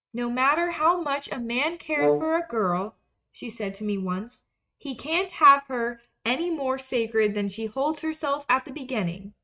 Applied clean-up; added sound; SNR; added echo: neural mask model RNNoise.